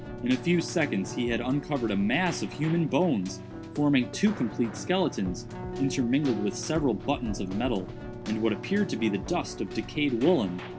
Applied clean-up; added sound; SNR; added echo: none; Keyboard (musical); 10 dB; none.